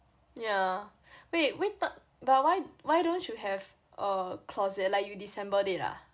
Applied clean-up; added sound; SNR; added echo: none; none; none; none.